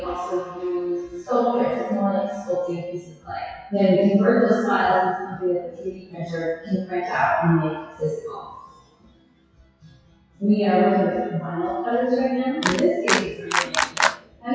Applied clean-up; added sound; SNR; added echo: classical method WPE with log-MMSE.